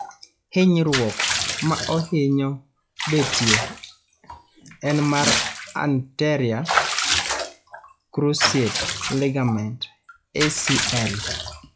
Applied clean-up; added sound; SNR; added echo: classical method log-MMSE.